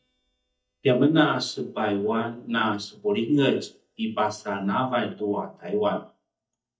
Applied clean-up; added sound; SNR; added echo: neural mask model DeepFilterNet 3.